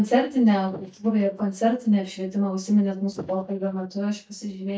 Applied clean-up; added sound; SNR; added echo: neural mask model DeepFilterNet 3.